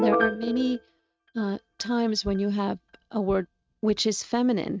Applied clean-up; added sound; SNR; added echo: neural mask model RNNoise.